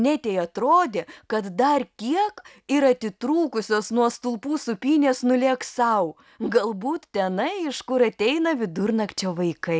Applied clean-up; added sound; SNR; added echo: none; none; none; none.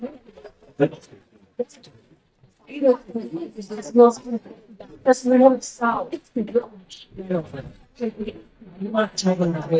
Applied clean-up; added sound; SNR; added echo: neural mask model DeepFilterNet 3.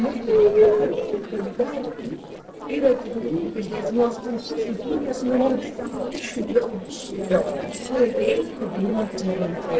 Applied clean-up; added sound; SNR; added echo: neural separator model SepFormer DNS4.